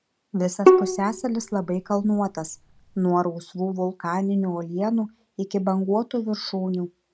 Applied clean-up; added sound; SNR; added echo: none; Bowed string instrument; -2 dB; none.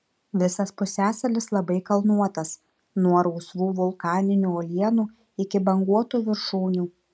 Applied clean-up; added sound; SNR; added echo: none; none; none; none.